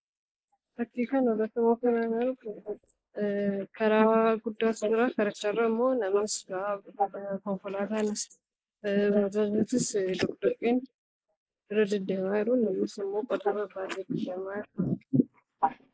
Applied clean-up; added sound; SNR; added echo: neural mask model Resemble Enhance denoiser.